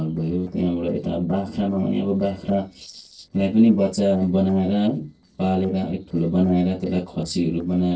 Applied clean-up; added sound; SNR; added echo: neural separator model SepFormer DNS4.